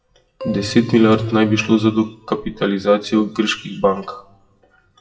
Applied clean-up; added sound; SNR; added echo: classical method WPE with log-MMSE.